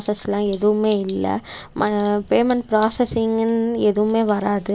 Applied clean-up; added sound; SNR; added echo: neural mask model Resemble Enhance denoiser.